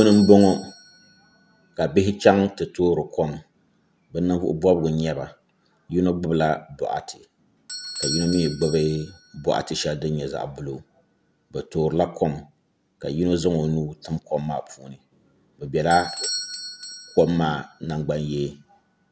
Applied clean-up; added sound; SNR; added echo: none; Bell / Doorbell; 16 dB; none.